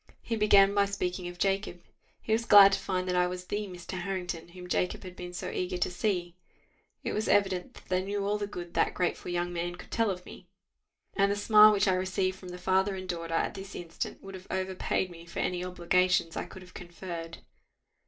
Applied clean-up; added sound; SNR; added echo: none; none; none; reverberation time 0.2 s.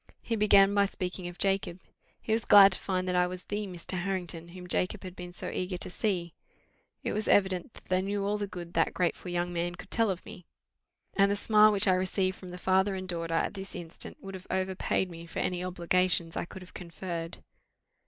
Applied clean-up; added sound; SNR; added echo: none; none; none; none.